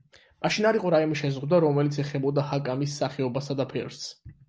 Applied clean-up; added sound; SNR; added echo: none; none; none; none.